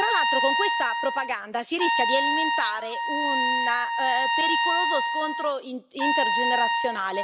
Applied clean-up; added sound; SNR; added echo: none; Trumpet; -4 dB; none.